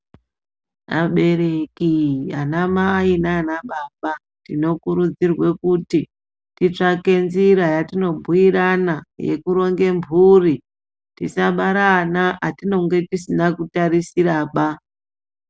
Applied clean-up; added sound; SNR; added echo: none; none; none; none.